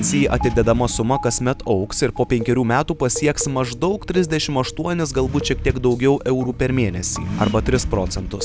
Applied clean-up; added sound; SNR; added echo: none; Accelerating, revving, vroom; 9 dB; none.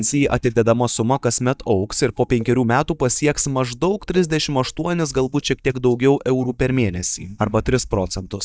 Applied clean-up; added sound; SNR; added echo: neural mask model DeepFilterNet 3.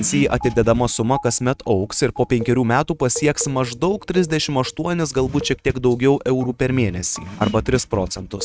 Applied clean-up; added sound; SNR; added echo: neural mask model RNNoise.